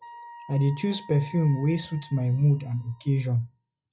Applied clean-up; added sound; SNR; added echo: classical method log-MMSE.